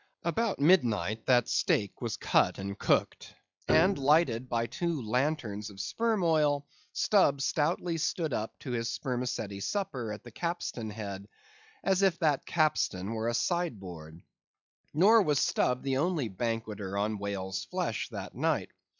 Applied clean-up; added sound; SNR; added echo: classical method log-MMSE.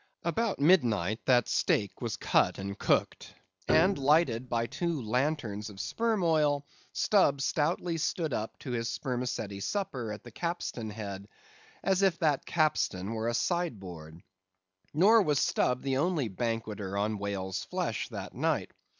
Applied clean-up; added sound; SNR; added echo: none; Piano; 10 dB; none.